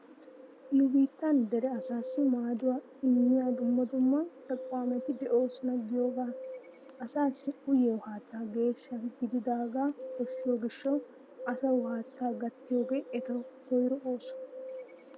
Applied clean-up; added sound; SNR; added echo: none; Bird; 13 dB; none.